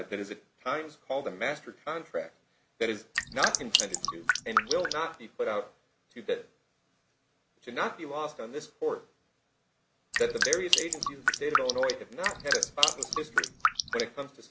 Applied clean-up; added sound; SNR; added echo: none; Drip; -5 dB; none.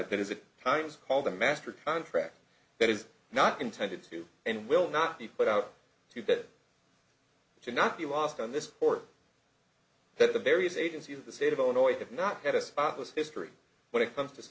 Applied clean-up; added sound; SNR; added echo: none; none; none; none.